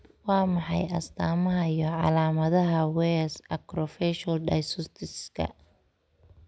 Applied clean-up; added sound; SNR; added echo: none; none; none; none.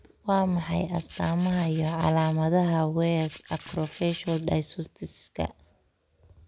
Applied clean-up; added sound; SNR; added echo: none; Rattle (instrument); 19 dB; none.